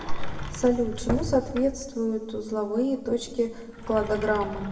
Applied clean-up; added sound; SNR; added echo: none; Sliding door; 11 dB; reverberation time 1.3 s.